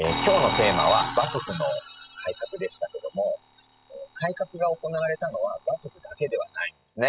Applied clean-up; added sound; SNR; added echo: classical method spectral subtraction.